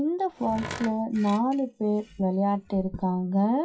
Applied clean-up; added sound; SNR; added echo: classical method WPE with log-MMSE.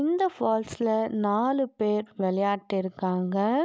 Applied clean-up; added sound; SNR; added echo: none; none; none; none.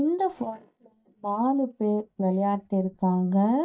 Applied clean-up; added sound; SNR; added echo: neural mask model DeepFilterNet 3.